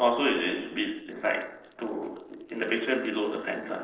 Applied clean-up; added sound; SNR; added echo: neural separator model SepFormer DNS4.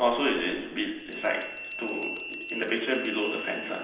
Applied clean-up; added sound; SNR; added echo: none; Bell; 9 dB; reverberation time 0.9 s.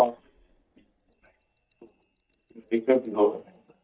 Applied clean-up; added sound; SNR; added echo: neural mask model DeepFilterNet 3.